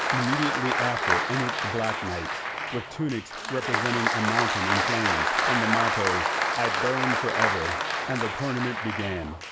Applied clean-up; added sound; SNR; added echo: none; Applause; -4 dB; none.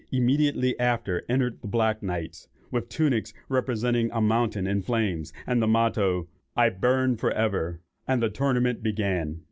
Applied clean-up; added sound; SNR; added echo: none; none; none; none.